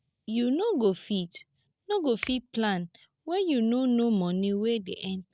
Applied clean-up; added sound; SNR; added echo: neural separator model SepFormer DNS4.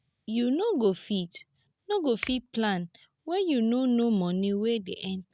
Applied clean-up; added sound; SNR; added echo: none; Finger snapping; 18 dB; none.